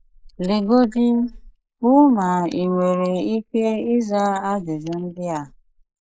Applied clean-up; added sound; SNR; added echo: neural mask model Resemble Enhance denoiser.